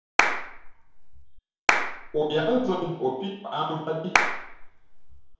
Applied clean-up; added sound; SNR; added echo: none; Clapping; -3 dB; reverberation time 0.9 s.